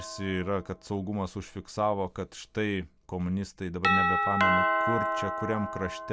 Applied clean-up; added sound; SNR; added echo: none; Doorbell; -1 dB; none.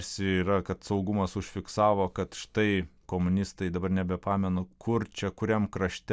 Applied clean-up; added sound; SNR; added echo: none; none; none; none.